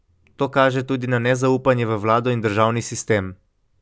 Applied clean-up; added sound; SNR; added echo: none; none; none; none.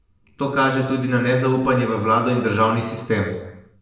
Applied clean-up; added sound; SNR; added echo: none; none; none; reverberation time 0.9 s.